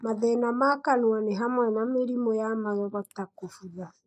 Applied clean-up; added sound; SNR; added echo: neural mask model Resemble Enhance denoiser.